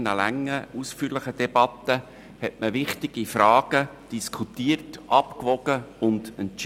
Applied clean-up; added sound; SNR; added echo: none; none; none; none.